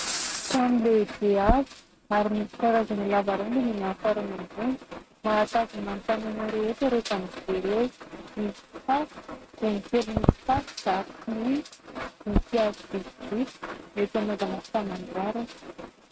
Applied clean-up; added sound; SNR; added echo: neural mask model RNNoise.